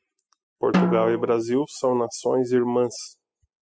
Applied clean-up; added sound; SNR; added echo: classical method spectral subtraction.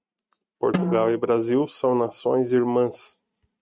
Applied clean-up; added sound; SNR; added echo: neural mask model RNNoise.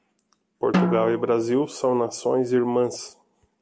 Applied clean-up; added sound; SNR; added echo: none; Drum; 5 dB; none.